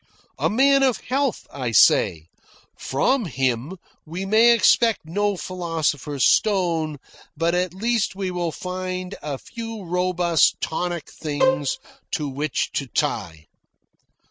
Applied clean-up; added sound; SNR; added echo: neural mask model RNNoise.